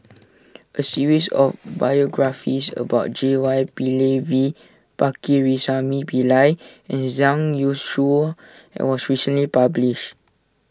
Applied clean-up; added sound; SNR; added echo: none; none; none; none.